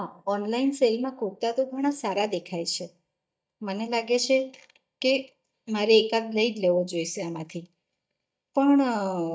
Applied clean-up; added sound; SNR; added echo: neural mask model DeepFilterNet 3.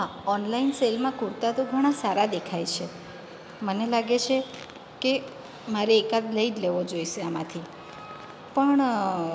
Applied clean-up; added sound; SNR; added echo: none; none; none; none.